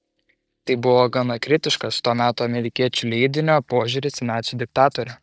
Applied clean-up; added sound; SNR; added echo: neural mask model DeepFilterNet 3.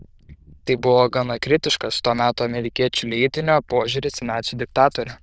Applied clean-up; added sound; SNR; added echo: neural diffusion model UNIVERSE++.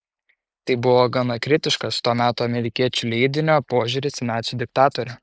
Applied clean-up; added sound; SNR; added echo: neural mask model Resemble Enhance denoiser.